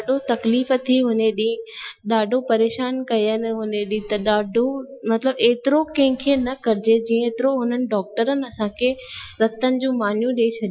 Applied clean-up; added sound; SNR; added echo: classical method Wiener filter.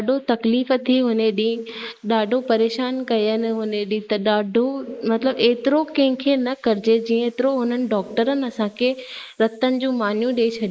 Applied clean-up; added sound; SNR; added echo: neural mask model Resemble Enhance denoiser.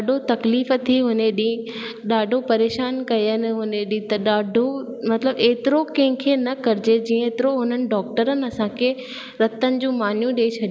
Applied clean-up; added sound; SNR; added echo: none; none; none; none.